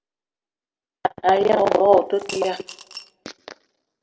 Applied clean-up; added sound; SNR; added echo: none; Coin (dropping) / Glass; 17 dB; reverberation time 1.0 s.